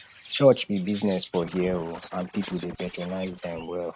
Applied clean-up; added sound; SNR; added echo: neural mask model RNNoise.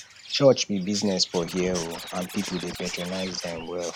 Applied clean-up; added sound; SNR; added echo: none; Scratching (performance technique) + Chirp, tweet; 12 dB; none.